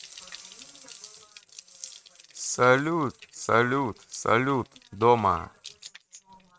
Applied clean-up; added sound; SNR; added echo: neural mask model RNNoise.